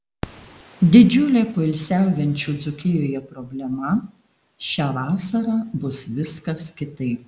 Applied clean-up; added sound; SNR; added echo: none; none; none; none.